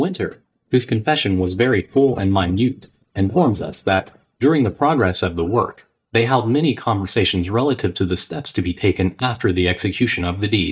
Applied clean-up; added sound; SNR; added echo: neural mask model DeepFilterNet 3.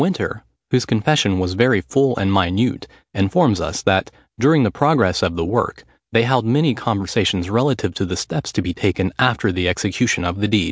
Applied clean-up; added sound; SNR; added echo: none; none; none; none.